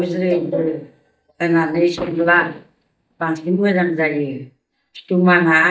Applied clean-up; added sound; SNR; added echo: neural mask model DeepFilterNet 3.